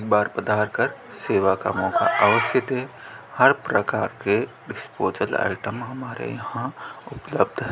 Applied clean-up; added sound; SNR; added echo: none; none; none; none.